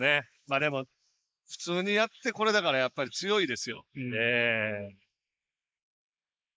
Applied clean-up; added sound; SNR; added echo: neural mask model Resemble Enhance denoiser.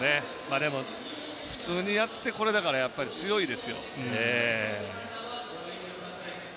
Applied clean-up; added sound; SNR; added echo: none; none; none; none.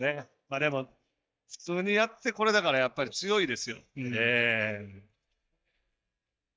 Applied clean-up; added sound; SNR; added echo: neural mask model DeepFilterNet 3.